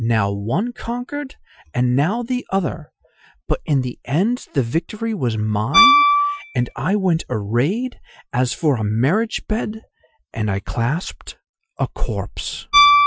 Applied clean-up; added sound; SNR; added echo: classical method Wiener filter.